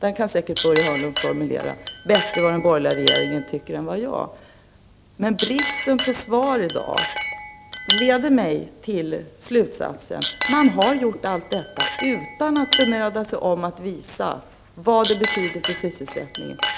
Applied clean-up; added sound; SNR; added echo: none; Chink, clink; 6 dB; none.